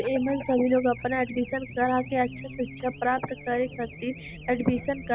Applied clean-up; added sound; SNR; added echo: none; Race car, auto racing / Alarm; 14 dB; none.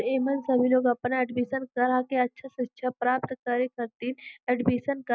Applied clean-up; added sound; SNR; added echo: none; none; none; none.